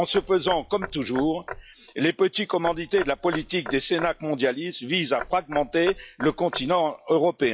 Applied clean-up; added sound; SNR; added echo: classical method log-MMSE.